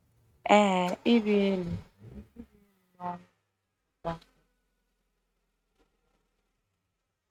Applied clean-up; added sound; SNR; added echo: neural mask model RNNoise.